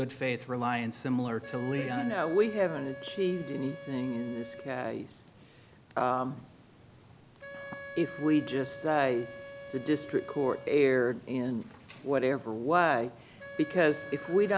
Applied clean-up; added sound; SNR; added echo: none; Wind instrument, woodwind instrument; 16 dB; none.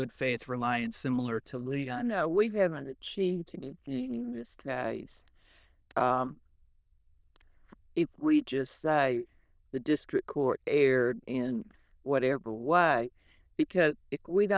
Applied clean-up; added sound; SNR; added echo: neural diffusion model UNIVERSE++.